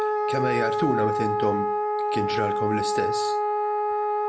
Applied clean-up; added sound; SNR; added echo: none; Wind instrument, woodwind instrument; -5 dB; none.